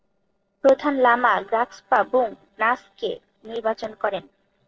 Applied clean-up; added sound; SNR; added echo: neural separator model SepFormer DNS4.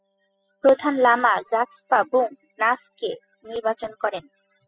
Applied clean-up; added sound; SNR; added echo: classical method spectral subtraction.